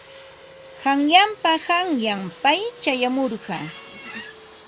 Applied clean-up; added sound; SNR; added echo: none; Squeak + Fixed-wing aircraft, airplane; 18 dB; none.